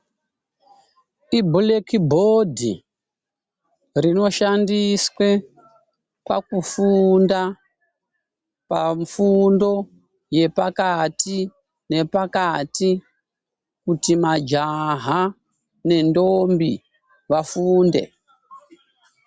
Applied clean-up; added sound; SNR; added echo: none; none; none; none.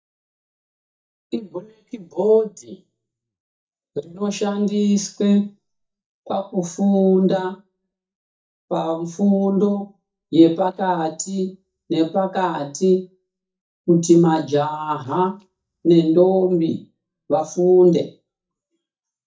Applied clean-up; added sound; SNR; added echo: neural mask model DeepFilterNet 3.